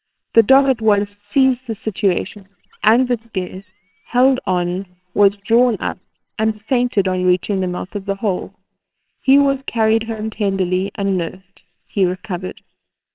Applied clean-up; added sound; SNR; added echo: neural separator model SepFormer WHAMR!.